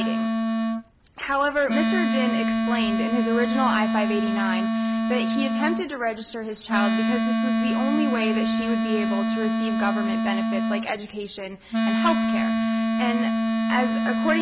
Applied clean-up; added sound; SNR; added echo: none; Wind instrument, woodwind instrument; -4 dB; none.